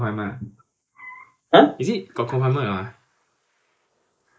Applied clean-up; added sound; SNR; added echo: neural mask model Resemble Enhance denoiser.